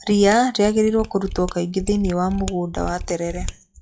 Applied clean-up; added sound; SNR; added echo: classical method log-MMSE.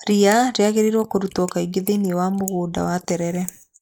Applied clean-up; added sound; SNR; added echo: neural mask model Resemble Enhance denoiser.